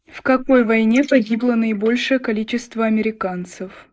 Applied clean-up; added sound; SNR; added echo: neural mask model Resemble Enhance denoiser.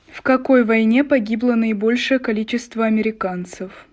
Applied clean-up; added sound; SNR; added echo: none; none; none; none.